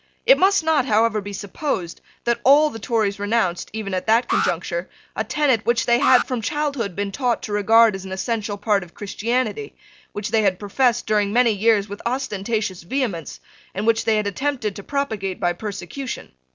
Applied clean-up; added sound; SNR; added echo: none; Alarm; 8 dB; none.